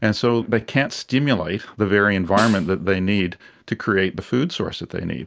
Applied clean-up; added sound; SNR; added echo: none; Snare drum; 13 dB; none.